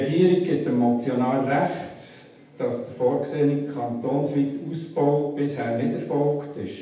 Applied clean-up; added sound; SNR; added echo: none; none; none; reverberation time 0.8 s.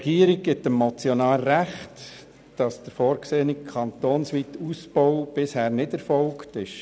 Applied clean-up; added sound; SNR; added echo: none; none; none; none.